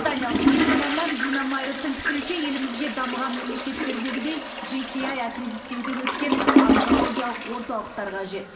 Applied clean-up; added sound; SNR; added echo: none; Toilet flush; -3 dB; reverberation time 2.3 s.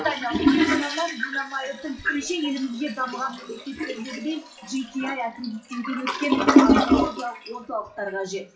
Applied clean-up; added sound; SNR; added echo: classical method WPE with log-MMSE.